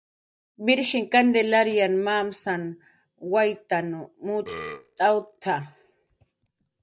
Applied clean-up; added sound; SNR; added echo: neural mask model DeepFilterNet 3.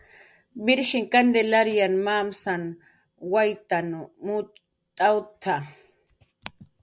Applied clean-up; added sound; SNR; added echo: none; none; none; none.